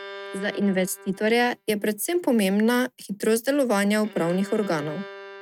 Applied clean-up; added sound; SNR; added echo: neural mask model RNNoise.